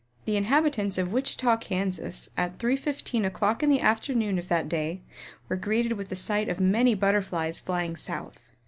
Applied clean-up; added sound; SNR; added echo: none; none; none; none.